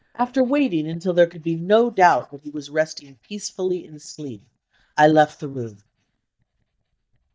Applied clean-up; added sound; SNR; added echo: neural mask model DeepFilterNet 3.